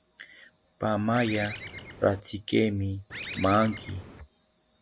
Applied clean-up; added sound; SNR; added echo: none; Bird; 11 dB; none.